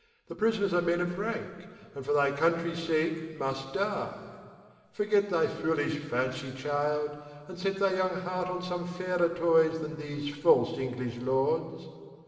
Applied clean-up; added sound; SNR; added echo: none; none; none; reverberation time 2.0 s.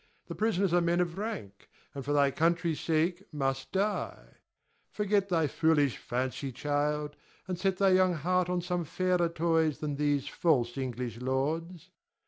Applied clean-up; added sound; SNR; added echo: none; none; none; none.